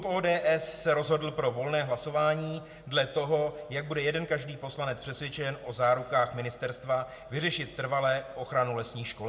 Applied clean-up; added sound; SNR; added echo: none; none; none; reverberation time 1.2 s.